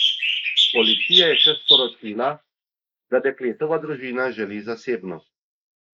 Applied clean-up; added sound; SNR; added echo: neural mask model Resemble Enhance denoiser.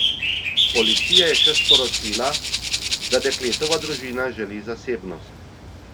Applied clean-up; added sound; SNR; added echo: none; Rattle (instrument) + Bird; -4 dB; none.